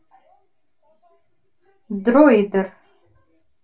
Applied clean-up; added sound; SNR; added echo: none; none; none; reverberation time 0.2 s.